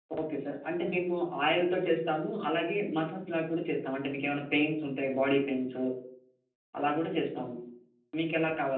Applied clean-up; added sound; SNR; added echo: none; none; none; reverberation time 0.6 s.